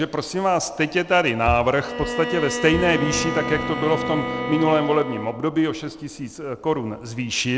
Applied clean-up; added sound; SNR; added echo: none; Bowed string instrument + Wind instrument, woodwind instrument; 8 dB; none.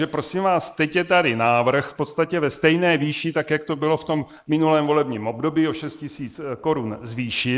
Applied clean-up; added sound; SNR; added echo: neural mask model Resemble Enhance denoiser.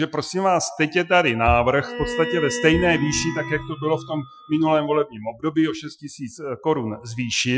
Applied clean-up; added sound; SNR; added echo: classical method Wiener filter.